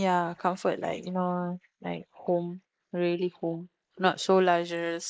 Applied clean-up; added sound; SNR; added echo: neural mask model Resemble Enhance denoiser.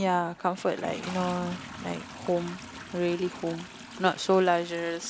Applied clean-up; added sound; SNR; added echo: none; Toilet flush; 13 dB; none.